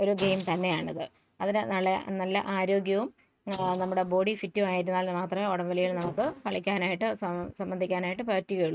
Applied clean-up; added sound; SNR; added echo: neural mask model RNNoise.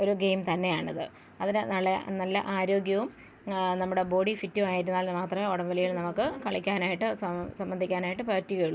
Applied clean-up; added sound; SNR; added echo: none; none; none; none.